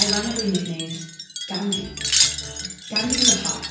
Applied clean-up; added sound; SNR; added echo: none; Wind chime; -4 dB; reverberation time 0.7 s.